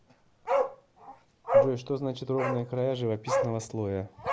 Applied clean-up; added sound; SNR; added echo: none; Bark; -2 dB; none.